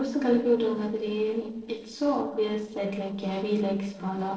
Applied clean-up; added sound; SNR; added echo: neural separator model SepFormer DNS4.